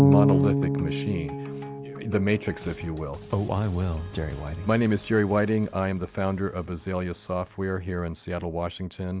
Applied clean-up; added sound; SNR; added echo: none; Bass guitar; 2 dB; none.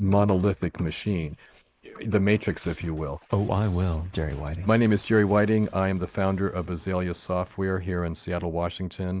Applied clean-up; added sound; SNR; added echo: neural mask model Resemble Enhance denoiser.